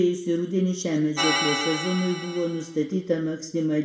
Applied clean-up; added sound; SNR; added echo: none; Organ; 5 dB; reverberation time 0.6 s.